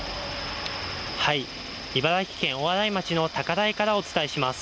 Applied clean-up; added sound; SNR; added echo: none; Tools; 16 dB; none.